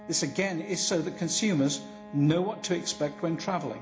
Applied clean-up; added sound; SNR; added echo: none; Wind instrument, woodwind instrument; 17 dB; reverberation time 0.4 s.